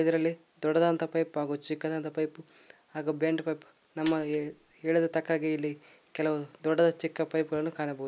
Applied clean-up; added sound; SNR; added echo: none; Mechanisms; 11 dB; none.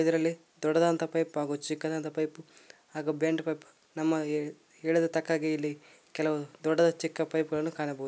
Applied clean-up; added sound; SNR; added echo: none; none; none; none.